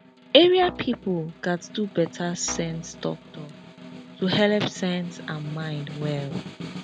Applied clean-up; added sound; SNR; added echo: none; Snare drum + Guitar; 15 dB; none.